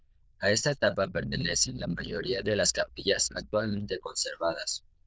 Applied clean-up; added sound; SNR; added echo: neural diffusion model UNIVERSE++.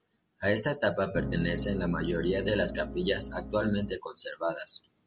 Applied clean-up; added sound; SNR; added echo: none; Piano; 6 dB; none.